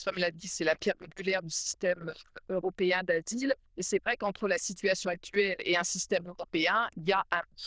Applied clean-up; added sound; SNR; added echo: neural diffusion model UNIVERSE++.